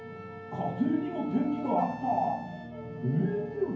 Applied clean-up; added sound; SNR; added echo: none; Wind instrument, woodwind instrument; 14 dB; reverberation time 0.9 s.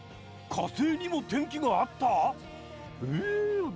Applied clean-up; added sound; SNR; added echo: none; none; none; none.